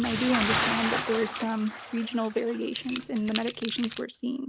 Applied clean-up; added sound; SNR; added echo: none; Rattle / Keys jangling + Bathtub (filling or washing) / Splash, splatter; 4 dB; none.